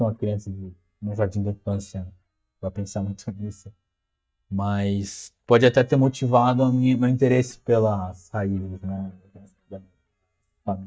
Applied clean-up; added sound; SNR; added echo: neural mask model DeepFilterNet 3.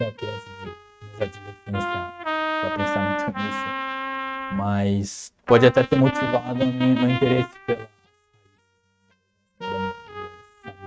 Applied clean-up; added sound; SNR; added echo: neural mask model RNNoise.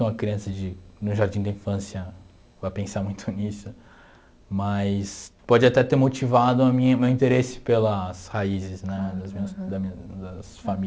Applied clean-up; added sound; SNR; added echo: none; none; none; none.